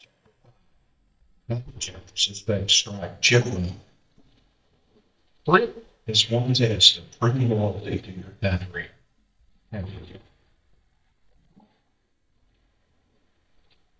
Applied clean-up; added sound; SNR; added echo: neural mask model DeepFilterNet 3.